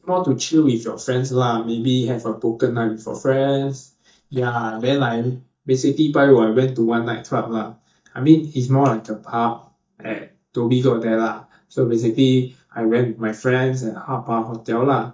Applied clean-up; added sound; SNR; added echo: neural mask model DeepFilterNet 3.